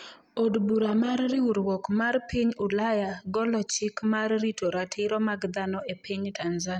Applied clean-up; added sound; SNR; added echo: none; none; none; none.